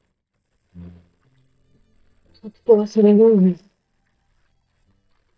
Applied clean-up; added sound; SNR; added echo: neural mask model DeepFilterNet 3.